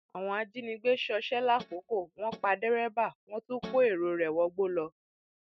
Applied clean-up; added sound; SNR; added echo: neural mask model RNNoise.